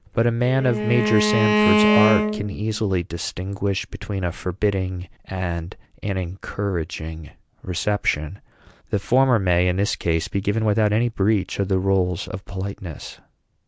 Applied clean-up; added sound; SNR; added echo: none; Bowed string instrument; -2 dB; none.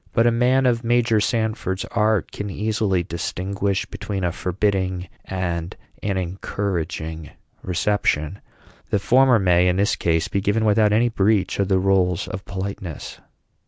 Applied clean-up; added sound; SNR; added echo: none; none; none; none.